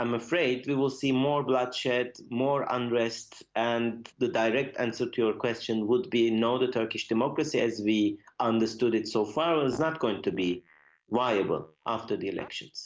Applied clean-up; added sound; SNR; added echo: neural mask model Resemble Enhance denoiser.